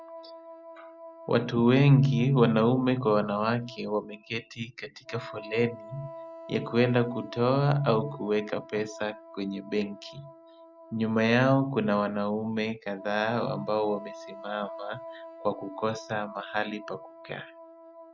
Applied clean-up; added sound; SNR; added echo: none; Wind instrument, woodwind instrument; 18 dB; none.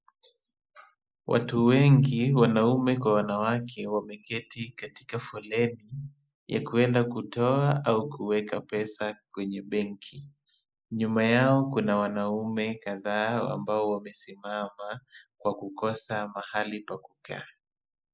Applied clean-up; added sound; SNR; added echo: neural mask model Resemble Enhance denoiser.